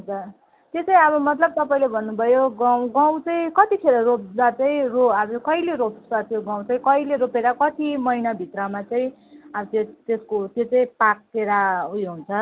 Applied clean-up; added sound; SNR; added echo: none; none; none; none.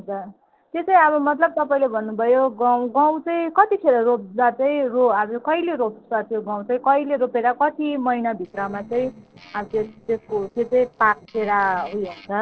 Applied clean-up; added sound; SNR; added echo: neural separator model SepFormer DNS4.